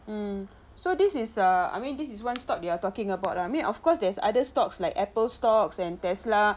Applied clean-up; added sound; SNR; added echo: none; none; none; none.